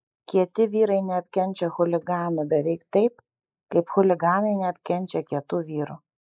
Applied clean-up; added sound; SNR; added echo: neural mask model Resemble Enhance denoiser.